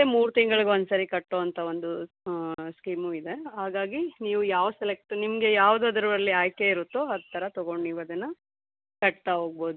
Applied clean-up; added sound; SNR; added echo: none; none; none; none.